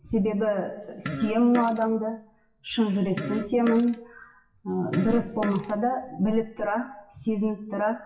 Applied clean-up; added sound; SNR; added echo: classical method WPE with log-MMSE.